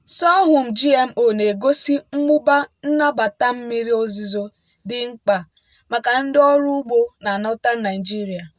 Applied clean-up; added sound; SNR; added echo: none; none; none; none.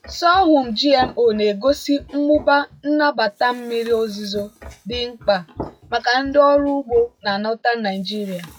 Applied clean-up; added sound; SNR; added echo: classical method log-MMSE.